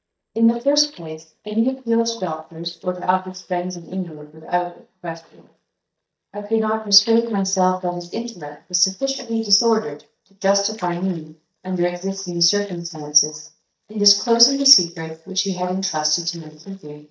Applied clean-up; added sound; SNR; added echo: neural mask model DeepFilterNet 3.